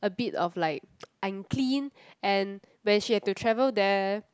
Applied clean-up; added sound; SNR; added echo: none; none; none; none.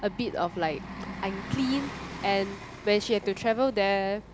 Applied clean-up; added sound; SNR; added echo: none; Bus; 12 dB; none.